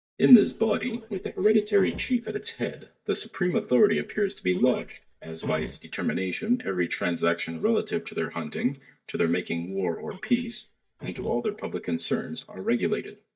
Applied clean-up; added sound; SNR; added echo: neural mask model DeepFilterNet 3.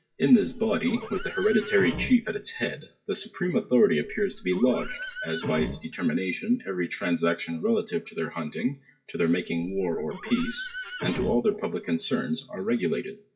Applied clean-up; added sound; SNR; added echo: classical method WPE with log-MMSE.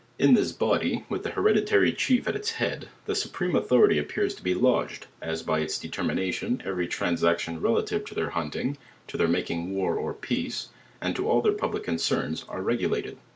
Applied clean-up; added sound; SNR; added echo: none; none; none; none.